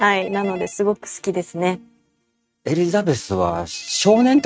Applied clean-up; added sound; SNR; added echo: neural mask model RNNoise.